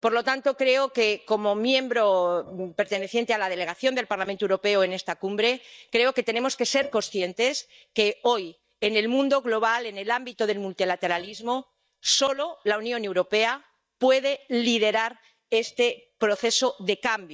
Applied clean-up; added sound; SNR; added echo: neural mask model DeepFilterNet 3.